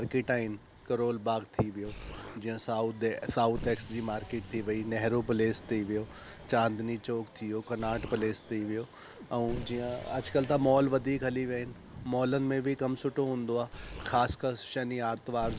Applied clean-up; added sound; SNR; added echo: none; Explosion; 16 dB; none.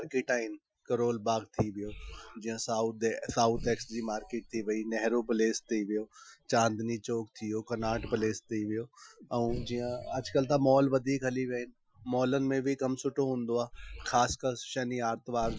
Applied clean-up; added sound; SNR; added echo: classical method Wiener filter.